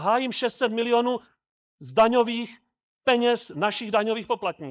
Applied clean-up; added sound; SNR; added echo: neural mask model Resemble Enhance denoiser.